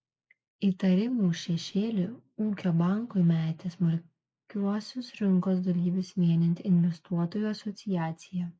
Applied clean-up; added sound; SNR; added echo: neural mask model Resemble Enhance denoiser.